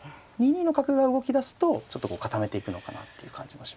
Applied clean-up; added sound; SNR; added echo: none; none; none; none.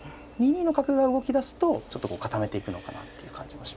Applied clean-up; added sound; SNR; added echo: none; Alarm / Engine / Train; 20 dB; none.